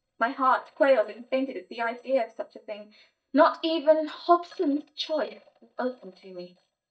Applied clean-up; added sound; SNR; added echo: neural mask model DeepFilterNet 3.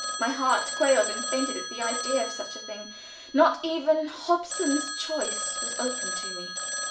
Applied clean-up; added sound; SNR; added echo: none; Telephone; 4 dB; reverberation time 0.4 s.